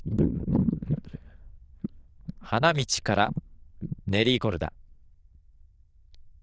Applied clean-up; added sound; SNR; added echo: neural diffusion model UNIVERSE++.